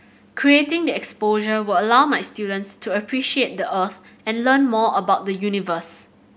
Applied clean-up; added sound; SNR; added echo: none; none; none; none.